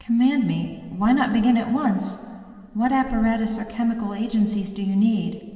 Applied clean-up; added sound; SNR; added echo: none; none; none; reverberation time 2.9 s.